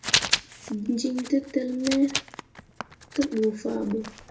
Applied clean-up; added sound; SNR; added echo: none; Writing; 4 dB; reverberation time 0.3 s.